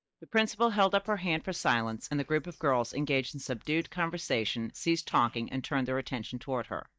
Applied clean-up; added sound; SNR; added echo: neural mask model DeepFilterNet 3.